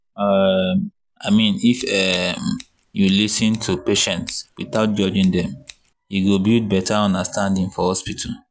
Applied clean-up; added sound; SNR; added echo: none; Scissors; 17 dB; none.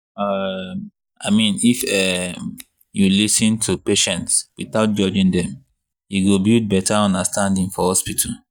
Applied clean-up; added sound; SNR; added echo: neural mask model DeepFilterNet 3.